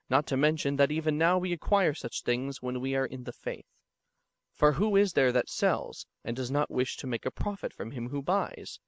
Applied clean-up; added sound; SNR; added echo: none; none; none; none.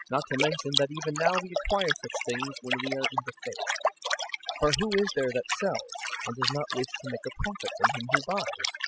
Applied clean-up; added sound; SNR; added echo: classical method spectral subtraction.